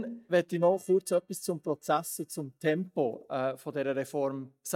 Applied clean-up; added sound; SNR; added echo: neural mask model DeepFilterNet 3.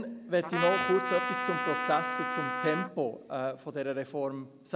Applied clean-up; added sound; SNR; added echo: none; Trumpet; 1 dB; none.